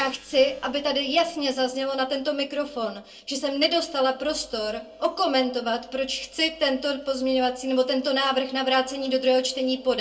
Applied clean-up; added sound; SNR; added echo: neural separator model SepFormer DNS4.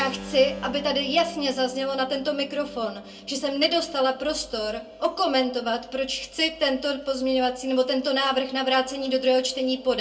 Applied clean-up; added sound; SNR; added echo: none; Keyboard (musical); 20 dB; reverberation time 0.2 s.